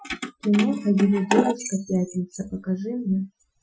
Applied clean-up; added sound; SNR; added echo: classical method Wiener filter.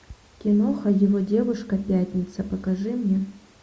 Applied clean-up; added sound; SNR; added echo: none; none; none; none.